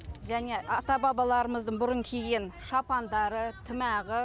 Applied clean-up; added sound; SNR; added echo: none; none; none; none.